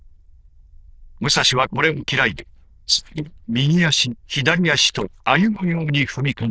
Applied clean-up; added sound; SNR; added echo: neural diffusion model UNIVERSE++.